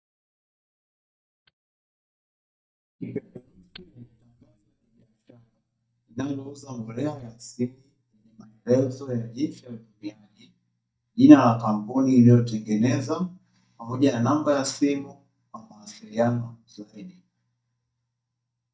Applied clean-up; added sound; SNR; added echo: neural mask model DeepFilterNet 3.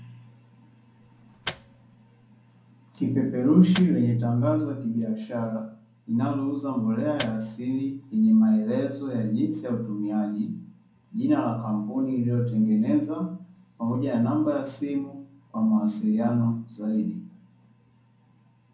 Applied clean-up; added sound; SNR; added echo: none; Microwave oven; 15 dB; reverberation time 0.5 s.